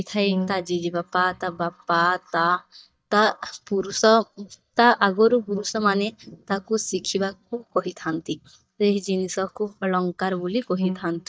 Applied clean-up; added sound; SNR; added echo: neural mask model DeepFilterNet 3.